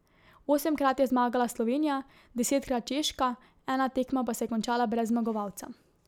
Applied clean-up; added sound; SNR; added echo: none; none; none; none.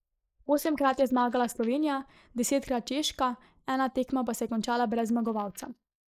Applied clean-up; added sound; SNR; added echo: neural mask model Resemble Enhance denoiser.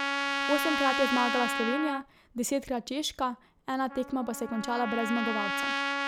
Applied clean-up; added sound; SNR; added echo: none; Trumpet; 2 dB; none.